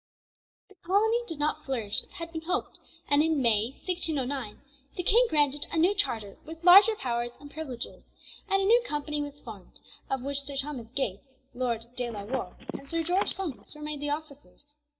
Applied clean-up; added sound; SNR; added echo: neural mask model DeepFilterNet 3.